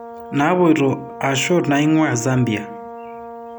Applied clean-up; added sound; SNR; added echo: none; Brass instrument; 15 dB; none.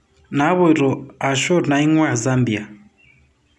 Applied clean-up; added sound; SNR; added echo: none; none; none; none.